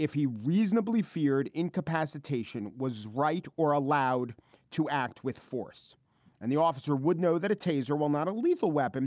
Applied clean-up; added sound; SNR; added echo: none; none; none; none.